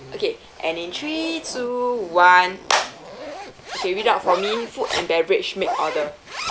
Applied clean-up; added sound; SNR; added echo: none; Zipper (clothing); 11 dB; none.